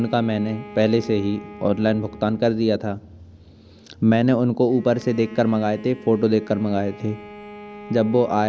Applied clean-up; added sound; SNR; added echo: none; Bowed string instrument; 20 dB; none.